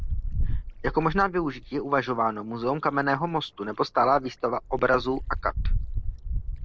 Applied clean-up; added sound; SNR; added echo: none; Wind; 4 dB; none.